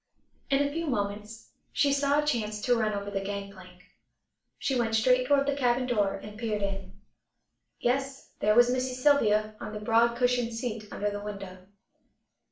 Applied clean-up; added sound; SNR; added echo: none; none; none; reverberation time 0.4 s.